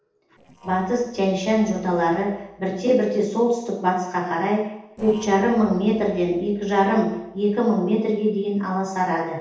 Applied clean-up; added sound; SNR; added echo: neural separator model SepFormer DNS4.